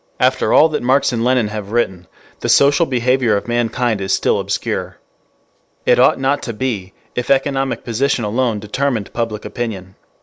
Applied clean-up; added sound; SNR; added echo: none; none; none; none.